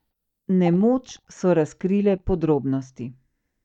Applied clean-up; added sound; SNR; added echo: neural mask model DeepFilterNet 3.